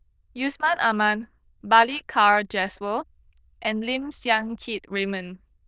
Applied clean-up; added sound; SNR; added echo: neural diffusion model UNIVERSE++.